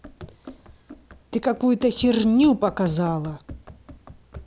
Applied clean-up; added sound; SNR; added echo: none; Run; 19 dB; none.